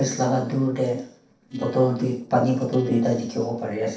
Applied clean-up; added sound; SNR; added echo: neural separator model SepFormer DNS4.